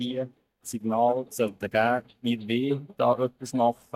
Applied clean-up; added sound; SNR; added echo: neural mask model DeepFilterNet 3.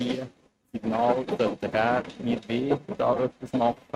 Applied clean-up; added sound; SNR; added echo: neural mask model RNNoise.